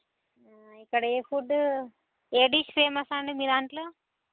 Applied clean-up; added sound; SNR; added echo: none; none; none; none.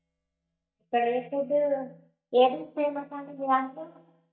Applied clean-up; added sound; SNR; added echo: neural mask model DeepFilterNet 3.